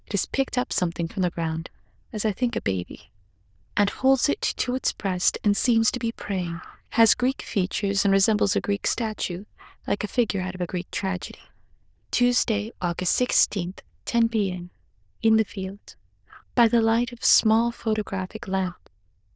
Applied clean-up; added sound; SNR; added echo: neural diffusion model UNIVERSE++.